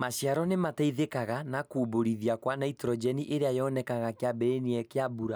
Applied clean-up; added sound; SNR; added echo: none; none; none; none.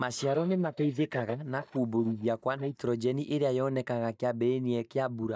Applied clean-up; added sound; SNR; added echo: neural mask model DeepFilterNet 3.